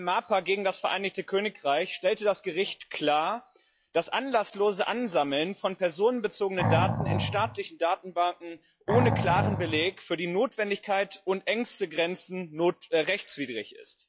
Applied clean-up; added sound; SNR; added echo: classical method log-MMSE.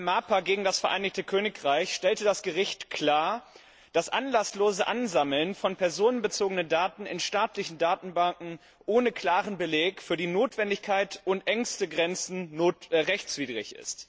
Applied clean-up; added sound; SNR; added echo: none; none; none; none.